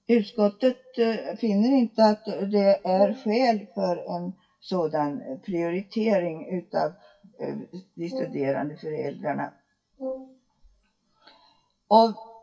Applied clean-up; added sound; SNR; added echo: classical method WPE with log-MMSE.